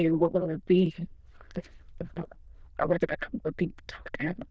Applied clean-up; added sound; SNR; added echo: neural diffusion model UNIVERSE++.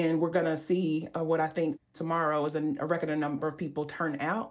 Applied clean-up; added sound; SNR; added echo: none; none; none; none.